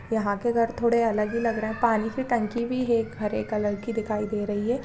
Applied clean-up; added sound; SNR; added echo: none; none; none; none.